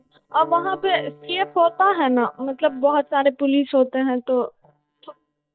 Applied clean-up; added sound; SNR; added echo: neural mask model DeepFilterNet 3.